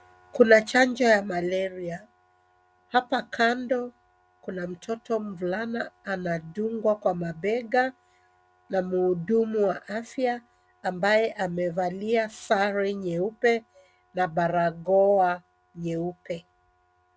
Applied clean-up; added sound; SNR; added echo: none; none; none; none.